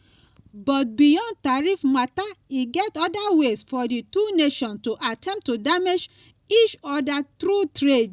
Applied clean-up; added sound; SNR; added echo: none; none; none; none.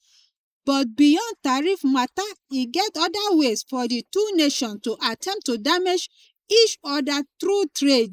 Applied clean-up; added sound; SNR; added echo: neural mask model Resemble Enhance denoiser.